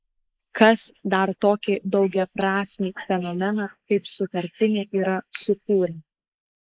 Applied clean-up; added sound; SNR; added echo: neural mask model Resemble Enhance denoiser.